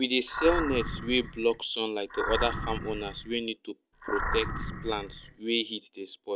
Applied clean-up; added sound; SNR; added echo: none; Animal; 4 dB; none.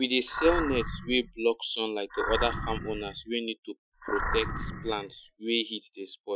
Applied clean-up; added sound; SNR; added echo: classical method Wiener filter.